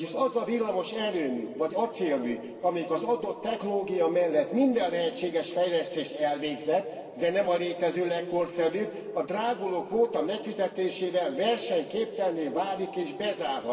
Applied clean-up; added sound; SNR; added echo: none; none; none; reverberation time 2.1 s.